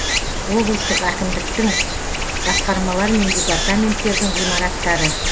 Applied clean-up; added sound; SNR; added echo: none; Stream; -1 dB; none.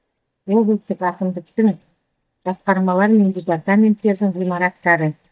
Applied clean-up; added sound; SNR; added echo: neural mask model DeepFilterNet 3.